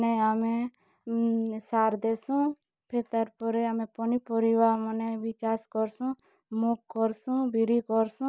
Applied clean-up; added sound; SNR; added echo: neural mask model Resemble Enhance denoiser.